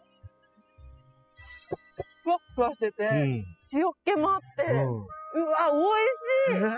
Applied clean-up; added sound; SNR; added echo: classical method spectral subtraction.